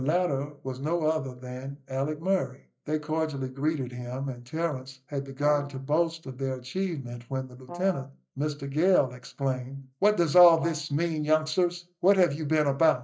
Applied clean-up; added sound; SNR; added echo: neural mask model DeepFilterNet 3.